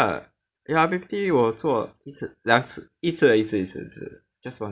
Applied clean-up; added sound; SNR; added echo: none; none; none; none.